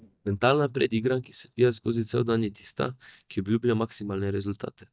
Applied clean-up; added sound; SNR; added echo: neural mask model DeepFilterNet 3.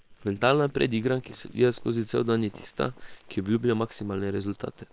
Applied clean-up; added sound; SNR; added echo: neural separator model SepFormer WHAM!.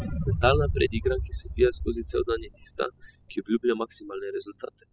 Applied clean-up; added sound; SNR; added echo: classical method spectral subtraction.